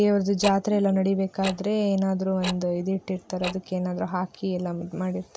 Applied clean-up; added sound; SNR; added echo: none; Tick-tock; 14 dB; none.